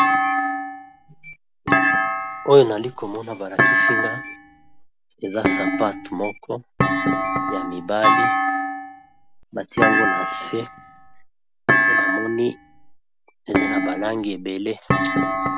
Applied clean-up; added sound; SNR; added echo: none; Thump, thud; -4 dB; none.